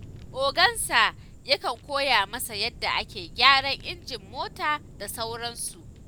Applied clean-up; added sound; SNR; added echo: none; Fire; 18 dB; none.